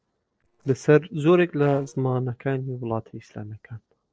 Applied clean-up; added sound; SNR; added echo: neural separator model SepFormer DNS4.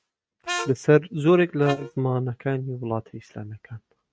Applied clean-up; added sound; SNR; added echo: neural mask model RNNoise.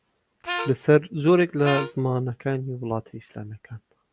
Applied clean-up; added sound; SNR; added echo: none; Harmonica; 7 dB; none.